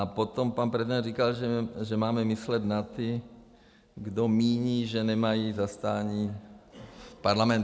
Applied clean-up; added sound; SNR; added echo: none; none; none; none.